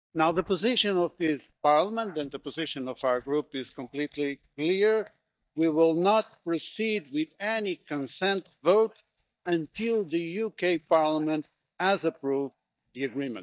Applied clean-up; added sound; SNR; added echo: neural mask model DeepFilterNet 3.